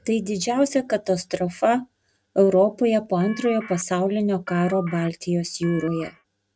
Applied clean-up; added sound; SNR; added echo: neural mask model RNNoise.